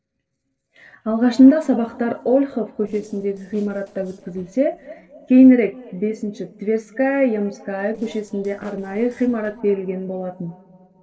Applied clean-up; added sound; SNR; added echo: neural separator model SepFormer DNS4.